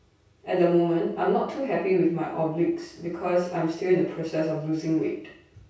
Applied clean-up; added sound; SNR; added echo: none; none; none; reverberation time 0.6 s.